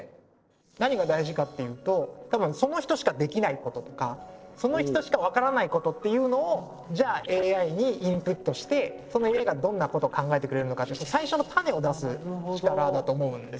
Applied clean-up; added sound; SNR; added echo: neural separator model SepFormer DNS4.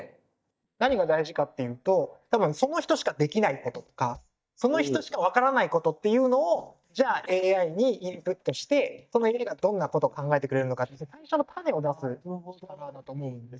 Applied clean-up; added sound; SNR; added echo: neural mask model DeepFilterNet 3.